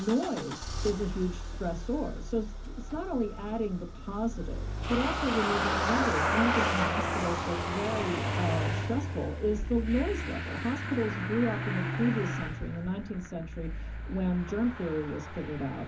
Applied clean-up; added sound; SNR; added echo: none; Engine starting / Motor vehicle (road); 1 dB; reverberation time 0.3 s.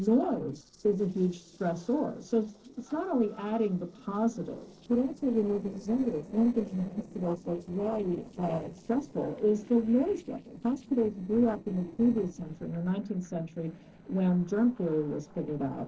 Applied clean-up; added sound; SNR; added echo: neural separator model SepFormer DNS4.